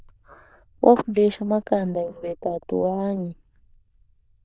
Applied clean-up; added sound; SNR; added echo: neural diffusion model UNIVERSE++.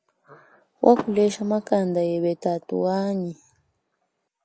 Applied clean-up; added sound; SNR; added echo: none; Car; 18 dB; none.